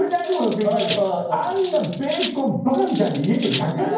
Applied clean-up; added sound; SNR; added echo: none; Cutlery, silverware; 14 dB; reverberation time 0.9 s.